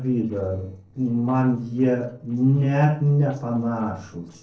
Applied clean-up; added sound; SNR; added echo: neural separator model SepFormer DNS4.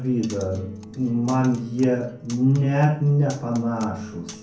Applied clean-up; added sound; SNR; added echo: none; Acoustic guitar; 18 dB; reverberation time 0.6 s.